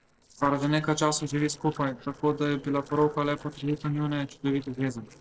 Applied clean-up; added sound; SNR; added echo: neural separator model SepFormer DNS4.